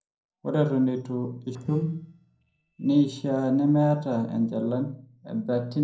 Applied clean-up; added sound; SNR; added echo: neural separator model SepFormer DNS4.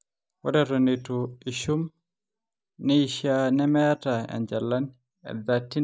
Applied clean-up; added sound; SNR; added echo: none; none; none; none.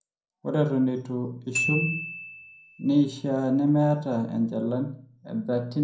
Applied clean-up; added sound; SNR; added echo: none; Glockenspiel; 9 dB; reverberation time 0.6 s.